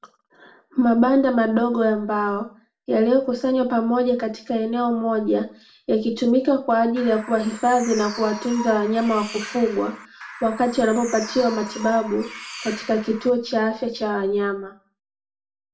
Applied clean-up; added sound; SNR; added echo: none; Bird; 14 dB; reverberation time 0.3 s.